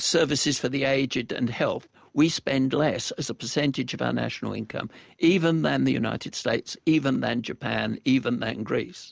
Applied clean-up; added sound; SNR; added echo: none; none; none; none.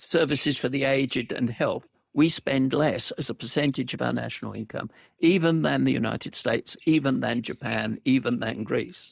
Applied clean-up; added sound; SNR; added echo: neural mask model DeepFilterNet 3.